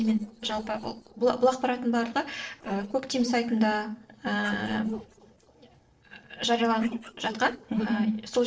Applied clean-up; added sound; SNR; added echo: neural separator model SepFormer DNS4.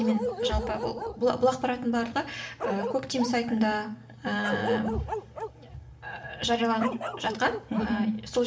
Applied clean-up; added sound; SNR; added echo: none; Bark; 7 dB; reverberation time 0.7 s.